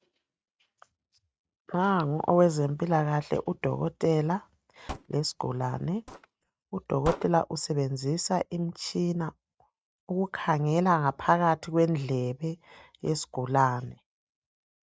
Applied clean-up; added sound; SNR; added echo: neural mask model RNNoise.